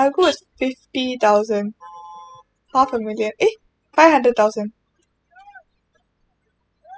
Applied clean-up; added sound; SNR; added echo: classical method spectral subtraction.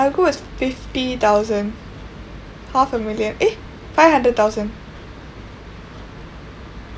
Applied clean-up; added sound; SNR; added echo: none; none; none; none.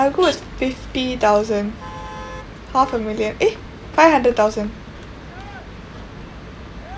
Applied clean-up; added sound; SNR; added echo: none; Motor vehicle (road); 18 dB; none.